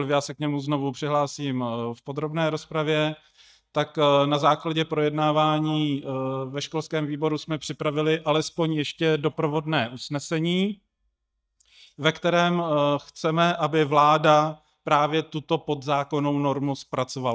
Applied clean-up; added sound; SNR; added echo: neural mask model DeepFilterNet 3.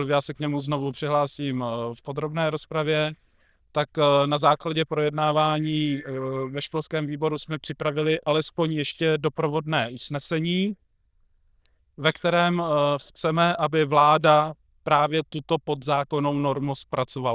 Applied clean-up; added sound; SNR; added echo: neural diffusion model UNIVERSE++.